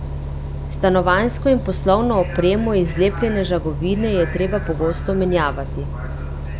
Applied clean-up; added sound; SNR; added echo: none; Bus; 6 dB; none.